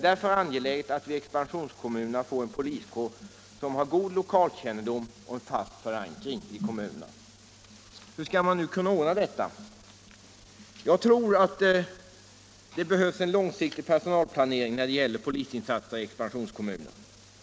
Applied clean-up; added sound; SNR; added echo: none; none; none; none.